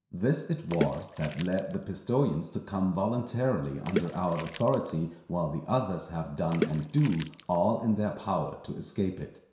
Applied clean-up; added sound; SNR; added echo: none; Water / Splash, splatter; 10 dB; reverberation time 0.7 s.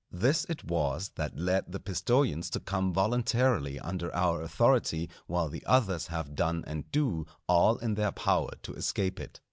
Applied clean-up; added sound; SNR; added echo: none; none; none; none.